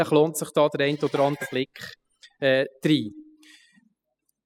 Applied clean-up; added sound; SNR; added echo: classical method spectral subtraction.